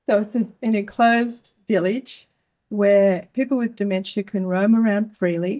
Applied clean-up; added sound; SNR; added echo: neural mask model DeepFilterNet 3.